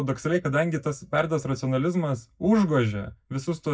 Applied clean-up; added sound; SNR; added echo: neural mask model DeepFilterNet 3.